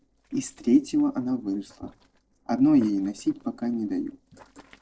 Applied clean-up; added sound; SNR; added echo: neural separator model SepFormer DNS4.